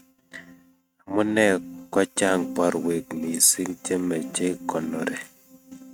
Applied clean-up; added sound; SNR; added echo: neural mask model RNNoise.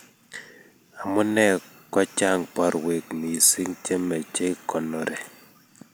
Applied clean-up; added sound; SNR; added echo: none; none; none; none.